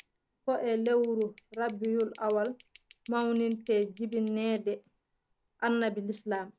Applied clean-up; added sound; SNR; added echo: none; Scissors; 17 dB; none.